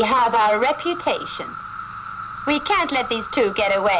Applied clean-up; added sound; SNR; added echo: none; Insect; 11 dB; none.